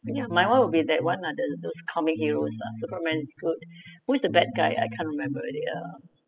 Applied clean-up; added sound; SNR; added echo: classical method spectral subtraction.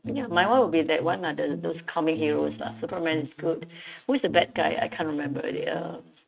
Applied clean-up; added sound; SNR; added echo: neural mask model RNNoise.